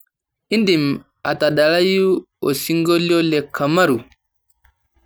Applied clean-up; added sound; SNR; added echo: none; none; none; none.